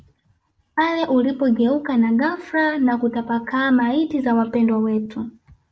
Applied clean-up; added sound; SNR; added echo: none; none; none; none.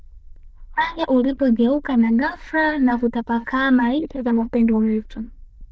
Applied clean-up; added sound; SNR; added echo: neural diffusion model UNIVERSE++.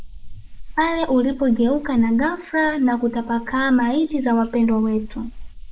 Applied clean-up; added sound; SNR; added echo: neural mask model Resemble Enhance denoiser.